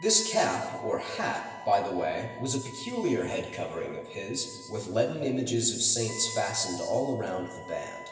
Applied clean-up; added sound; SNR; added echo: none; Wind instrument, woodwind instrument; 18 dB; reverberation time 1.3 s.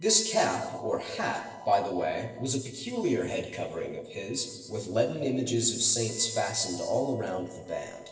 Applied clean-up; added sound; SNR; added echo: neural separator model SepFormer DNS4.